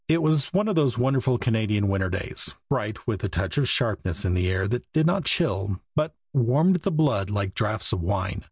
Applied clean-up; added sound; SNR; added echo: none; none; none; none.